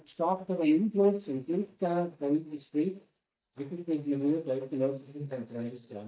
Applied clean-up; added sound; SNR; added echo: neural mask model DeepFilterNet 3.